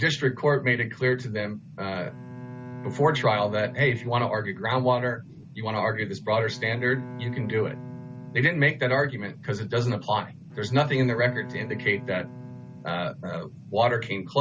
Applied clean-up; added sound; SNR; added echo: none; Bowed string instrument; 16 dB; none.